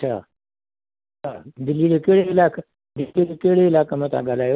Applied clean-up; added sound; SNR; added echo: none; none; none; none.